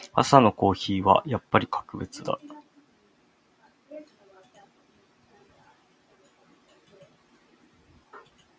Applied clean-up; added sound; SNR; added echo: none; none; none; none.